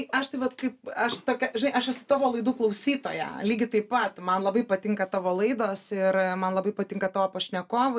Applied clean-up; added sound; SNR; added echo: none; none; none; none.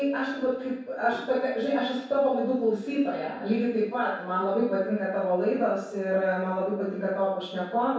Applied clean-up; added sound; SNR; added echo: none; none; none; reverberation time 0.7 s.